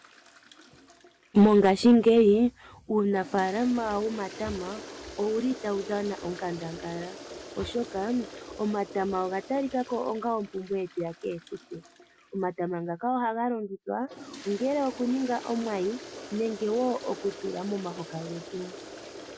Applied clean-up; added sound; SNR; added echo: none; Toilet flush; 16 dB; none.